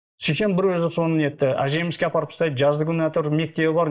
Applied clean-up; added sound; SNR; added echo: neural mask model DeepFilterNet 3.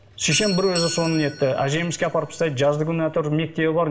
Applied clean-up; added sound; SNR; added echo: none; Doorbell; 14 dB; reverberation time 1.1 s.